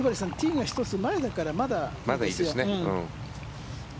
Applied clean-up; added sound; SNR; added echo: none; Fill (with liquid); 19 dB; none.